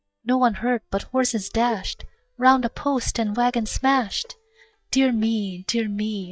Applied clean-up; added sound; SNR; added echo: neural mask model DeepFilterNet 3.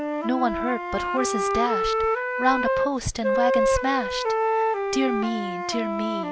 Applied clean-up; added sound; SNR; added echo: none; Wind instrument, woodwind instrument; -2 dB; none.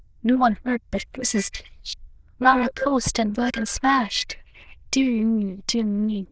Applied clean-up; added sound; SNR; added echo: neural diffusion model UNIVERSE++.